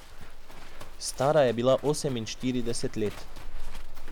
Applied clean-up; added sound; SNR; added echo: none; Livestock, farm animals, working animals; 3 dB; none.